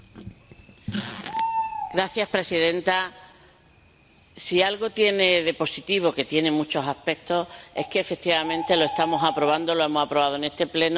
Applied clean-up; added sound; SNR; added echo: none; Bird; 11 dB; none.